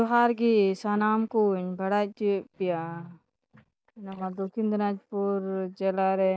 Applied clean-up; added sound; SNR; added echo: neural mask model DeepFilterNet 3.